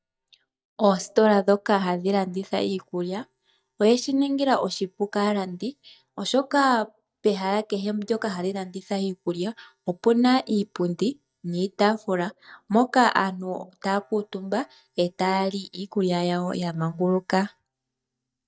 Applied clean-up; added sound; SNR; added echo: neural mask model DeepFilterNet 3.